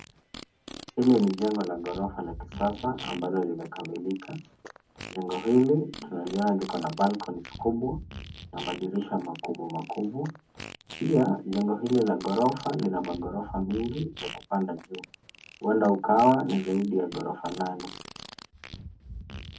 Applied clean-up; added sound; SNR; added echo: none; Fart; 16 dB; reverberation time 0.3 s.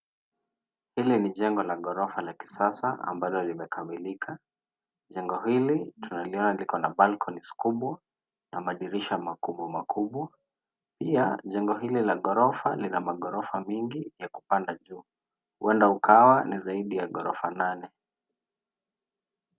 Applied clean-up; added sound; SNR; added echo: none; none; none; none.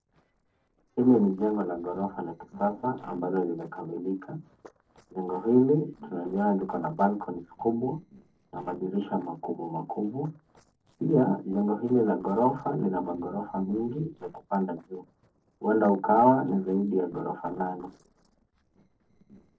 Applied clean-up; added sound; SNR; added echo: neural separator model SepFormer DNS4.